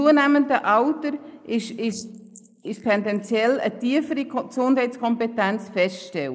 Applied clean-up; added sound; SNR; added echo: neural mask model Resemble Enhance denoiser.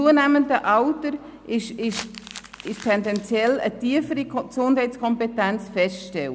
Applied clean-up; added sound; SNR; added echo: none; Crumpling, crinkling; 16 dB; none.